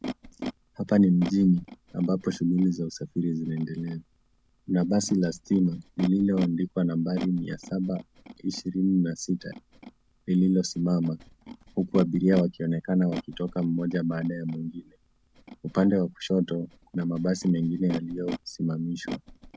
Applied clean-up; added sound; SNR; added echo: none; Animal; 15 dB; none.